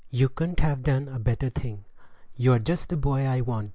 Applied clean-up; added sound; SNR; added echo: none; none; none; none.